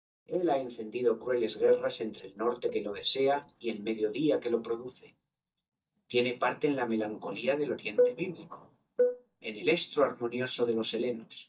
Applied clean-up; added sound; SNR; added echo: neural mask model DeepFilterNet 3.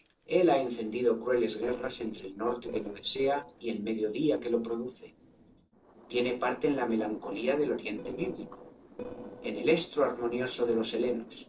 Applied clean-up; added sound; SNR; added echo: neural separator model SepFormer DNS4.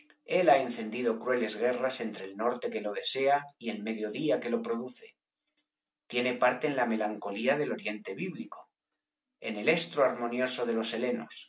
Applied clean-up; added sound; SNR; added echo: none; none; none; none.